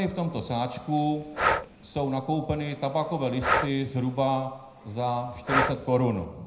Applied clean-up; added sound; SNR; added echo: none; Breathing; 4 dB; reverberation time 0.7 s.